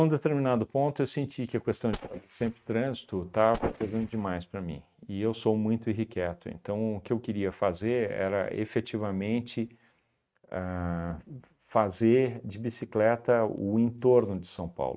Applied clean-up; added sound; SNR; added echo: neural mask model RNNoise.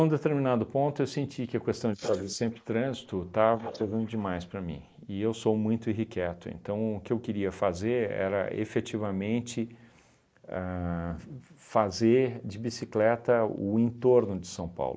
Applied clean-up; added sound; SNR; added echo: neural mask model Resemble Enhance denoiser.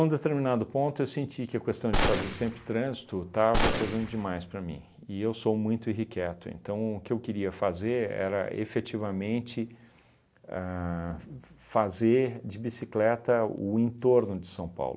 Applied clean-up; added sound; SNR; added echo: none; Gunshot, gunfire; 1 dB; none.